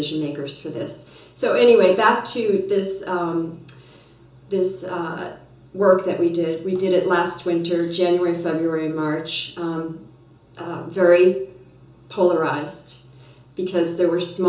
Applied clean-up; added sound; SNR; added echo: none; none; none; reverberation time 0.6 s.